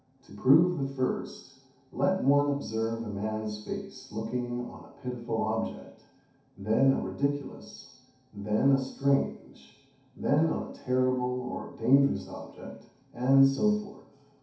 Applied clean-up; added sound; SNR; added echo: none; none; none; reverberation time 0.7 s.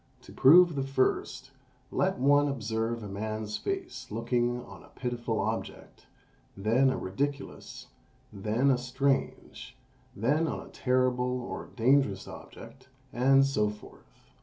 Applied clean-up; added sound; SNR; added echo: none; none; none; none.